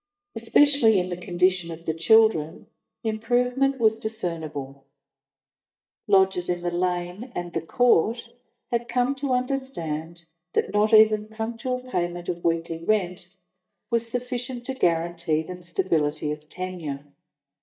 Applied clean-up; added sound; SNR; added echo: neural mask model DeepFilterNet 3.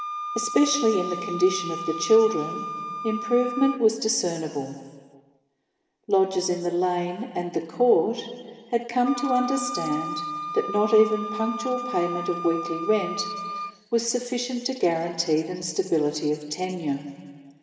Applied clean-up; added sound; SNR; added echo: none; Wind instrument, woodwind instrument; 10 dB; reverberation time 1.8 s.